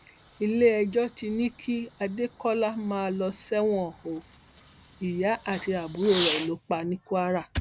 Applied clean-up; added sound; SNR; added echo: none; Fireworks; 10 dB; none.